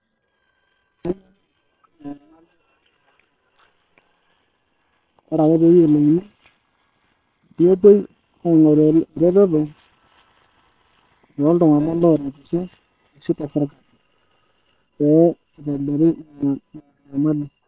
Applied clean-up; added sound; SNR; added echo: neural separator model SepFormer WHAM!.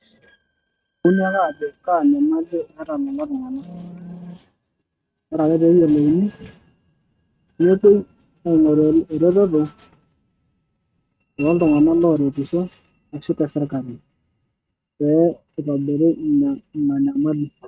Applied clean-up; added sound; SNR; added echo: neural mask model RNNoise.